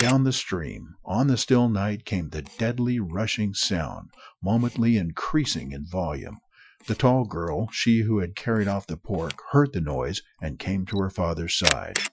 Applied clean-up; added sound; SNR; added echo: classical method Wiener filter.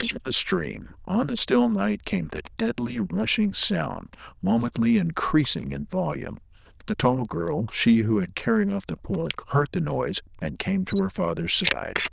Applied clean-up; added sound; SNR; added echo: neural diffusion model UNIVERSE++.